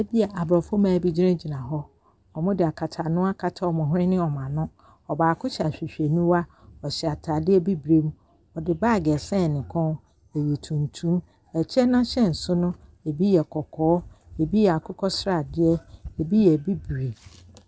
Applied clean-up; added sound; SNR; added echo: none; none; none; none.